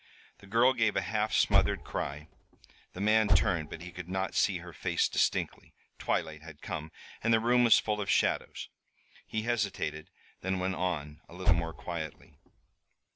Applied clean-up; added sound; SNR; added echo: none; Car; -2 dB; none.